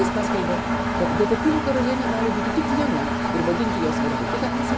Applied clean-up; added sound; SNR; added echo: none; Engine; -2 dB; none.